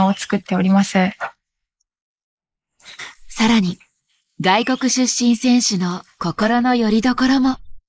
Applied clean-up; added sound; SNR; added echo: neural mask model Resemble Enhance denoiser.